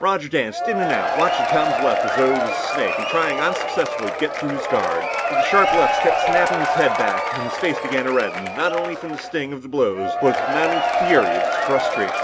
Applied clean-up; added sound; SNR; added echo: none; Applause / Crowd / Cheering; -1 dB; none.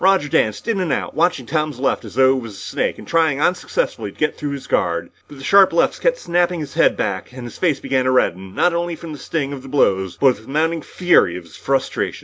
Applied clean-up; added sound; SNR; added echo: none; none; none; none.